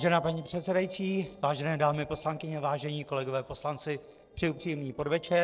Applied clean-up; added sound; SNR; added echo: neural separator model SepFormer DNS4.